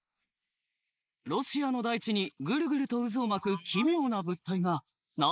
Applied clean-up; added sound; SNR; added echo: neural mask model Resemble Enhance denoiser.